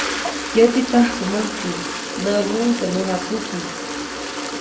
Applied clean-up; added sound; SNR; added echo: none; Toilet flush; 5 dB; reverberation time 0.8 s.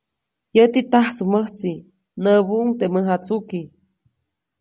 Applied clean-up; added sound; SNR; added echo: none; none; none; none.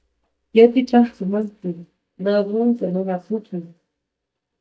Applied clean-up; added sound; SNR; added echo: neural mask model DeepFilterNet 3.